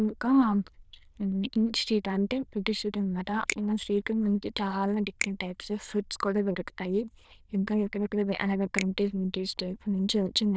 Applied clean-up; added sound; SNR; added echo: neural diffusion model UNIVERSE++.